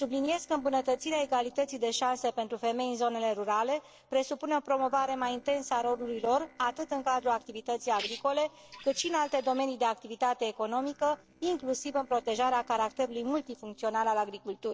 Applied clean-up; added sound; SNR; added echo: neural separator model SepFormer DNS4.